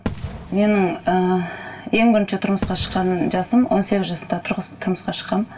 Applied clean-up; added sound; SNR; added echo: none; Fireworks; 14 dB; reverberation time 0.2 s.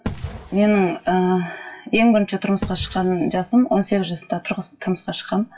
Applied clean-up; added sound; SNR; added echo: classical method WPE with log-MMSE.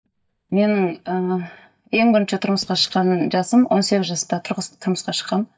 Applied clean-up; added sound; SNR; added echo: neural mask model DeepFilterNet 3.